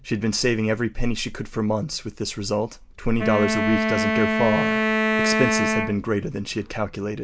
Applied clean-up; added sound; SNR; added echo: none; Wind instrument, woodwind instrument; -1 dB; none.